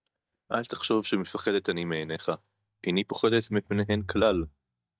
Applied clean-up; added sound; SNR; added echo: neural mask model DeepFilterNet 3.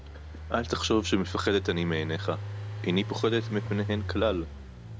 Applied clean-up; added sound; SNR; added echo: none; Engine; 6 dB; none.